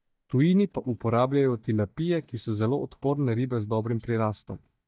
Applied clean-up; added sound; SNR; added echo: neural mask model DeepFilterNet 3.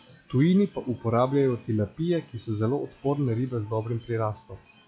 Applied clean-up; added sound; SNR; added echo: classical method log-MMSE.